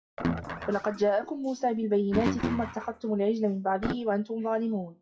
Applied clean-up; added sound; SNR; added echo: classical method WPE with log-MMSE.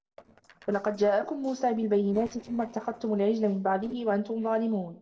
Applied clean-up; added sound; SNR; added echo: neural separator model SepFormer DNS4.